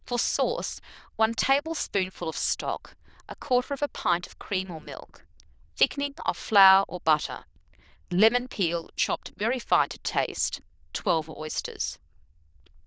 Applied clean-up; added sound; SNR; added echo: neural diffusion model UNIVERSE++.